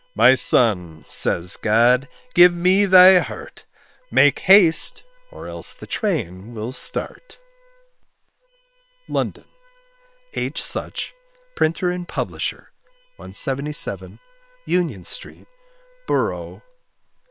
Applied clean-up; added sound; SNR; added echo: neural separator model SepFormer WHAM!.